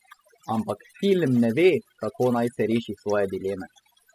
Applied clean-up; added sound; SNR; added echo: classical method spectral subtraction.